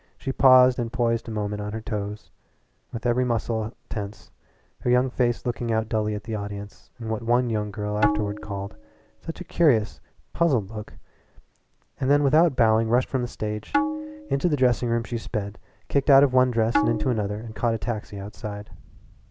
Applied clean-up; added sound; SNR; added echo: none; Tabla; 6 dB; none.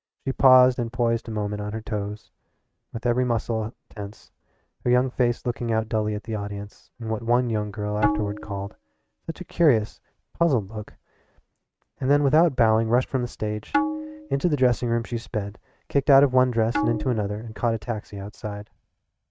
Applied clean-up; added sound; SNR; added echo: neural mask model RNNoise.